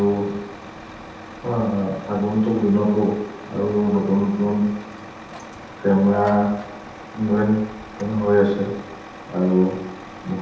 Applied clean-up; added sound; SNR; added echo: none; Truck; 16 dB; reverberation time 0.9 s.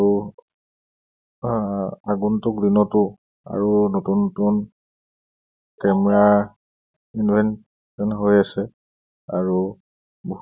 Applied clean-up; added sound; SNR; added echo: none; none; none; none.